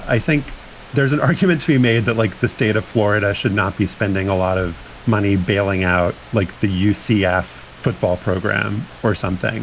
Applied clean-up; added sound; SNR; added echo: none; Rain; 19 dB; none.